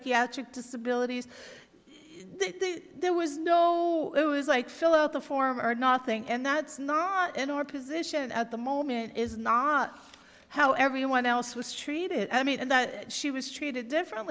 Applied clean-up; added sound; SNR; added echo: none; none; none; none.